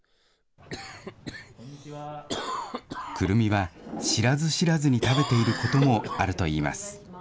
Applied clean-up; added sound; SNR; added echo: none; Cough; 10 dB; none.